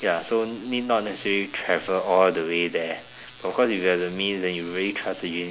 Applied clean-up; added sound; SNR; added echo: none; none; none; none.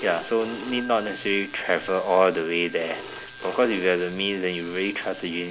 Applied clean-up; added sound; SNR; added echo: none; Telephone; 16 dB; none.